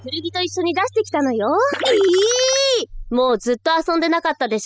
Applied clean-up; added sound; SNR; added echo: classical method spectral subtraction.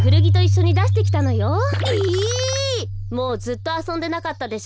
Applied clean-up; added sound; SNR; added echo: none; Keyboard (musical); -4 dB; none.